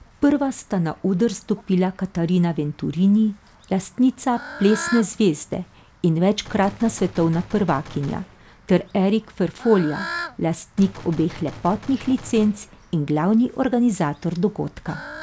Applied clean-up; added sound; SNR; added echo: none; Gunshot, gunfire + Bird / Fowl; 17 dB; none.